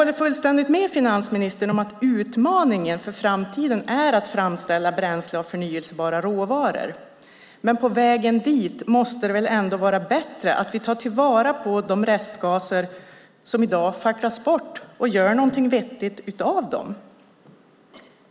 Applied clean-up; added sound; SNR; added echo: none; none; none; none.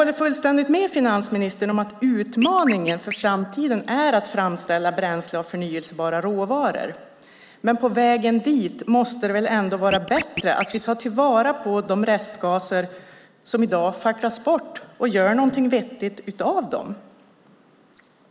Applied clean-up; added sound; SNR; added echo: neural mask model Resemble Enhance denoiser.